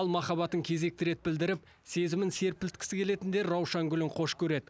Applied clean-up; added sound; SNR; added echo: none; none; none; none.